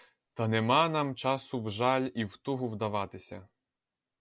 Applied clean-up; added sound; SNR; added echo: none; none; none; none.